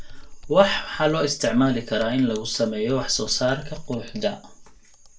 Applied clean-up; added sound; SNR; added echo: none; Computer keyboard; 13 dB; reverberation time 0.2 s.